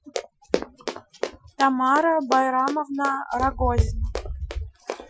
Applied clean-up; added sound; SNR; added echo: classical method Wiener filter.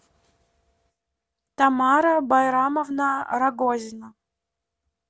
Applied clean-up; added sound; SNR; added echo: none; none; none; none.